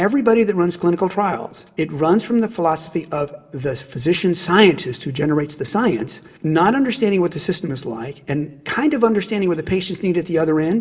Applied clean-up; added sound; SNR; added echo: none; none; none; reverberation time 0.5 s.